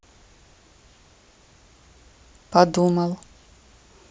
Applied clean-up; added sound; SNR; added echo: none; none; none; none.